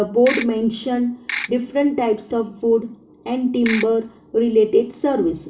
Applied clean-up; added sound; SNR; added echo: none; Ratchet, pawl / Percussion; 2 dB; reverberation time 0.4 s.